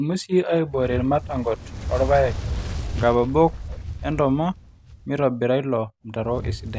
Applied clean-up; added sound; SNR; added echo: none; Fire; 8 dB; none.